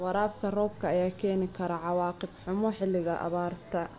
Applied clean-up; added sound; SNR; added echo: none; none; none; none.